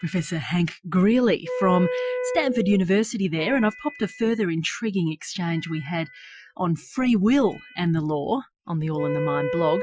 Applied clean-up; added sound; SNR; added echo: classical method Wiener filter.